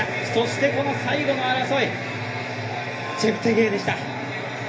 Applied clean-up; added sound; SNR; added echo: none; Bowed string instrument; 13 dB; reverberation time 0.3 s.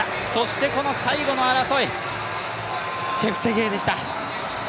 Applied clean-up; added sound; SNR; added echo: none; none; none; none.